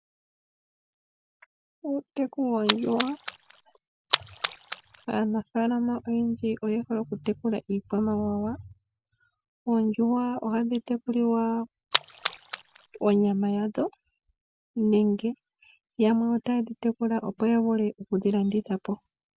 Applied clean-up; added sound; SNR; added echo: none; Splash, splatter; 5 dB; none.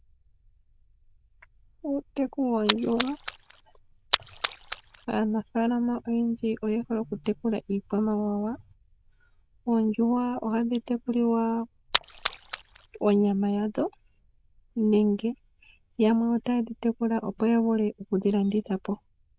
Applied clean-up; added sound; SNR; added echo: neural diffusion model UNIVERSE++.